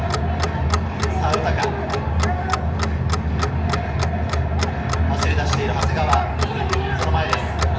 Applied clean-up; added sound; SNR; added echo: none; Clock; 9 dB; reverberation time 0.8 s.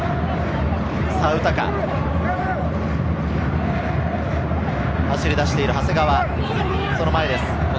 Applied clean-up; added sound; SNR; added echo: none; none; none; none.